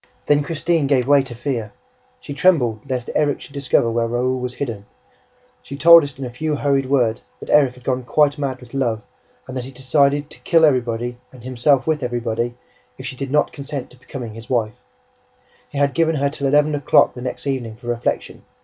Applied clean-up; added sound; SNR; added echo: none; none; none; none.